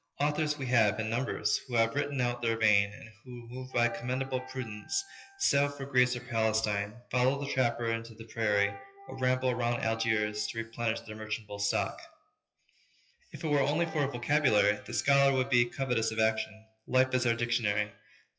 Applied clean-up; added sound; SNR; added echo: classical method WPE with log-MMSE.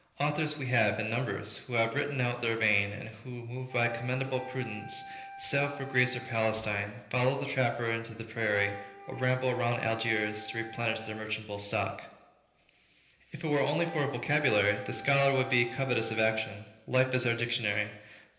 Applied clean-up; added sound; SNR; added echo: none; Wind instrument, woodwind instrument; 15 dB; reverberation time 0.8 s.